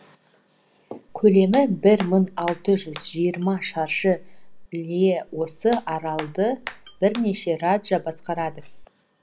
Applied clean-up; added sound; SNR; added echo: none; Hands; 17 dB; none.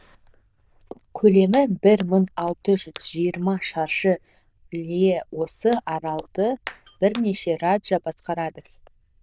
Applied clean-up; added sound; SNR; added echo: neural diffusion model UNIVERSE++.